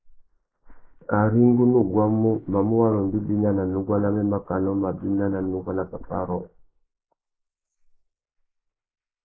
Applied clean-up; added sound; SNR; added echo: neural mask model Resemble Enhance denoiser.